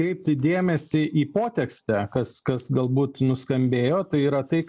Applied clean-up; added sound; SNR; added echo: none; none; none; none.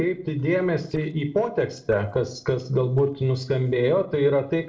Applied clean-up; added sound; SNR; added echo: neural separator model SepFormer DNS4.